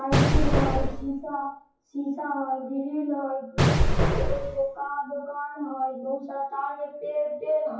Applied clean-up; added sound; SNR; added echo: classical method WPE with log-MMSE.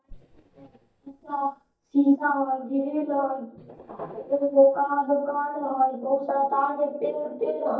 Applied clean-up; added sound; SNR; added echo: neural mask model DeepFilterNet 3.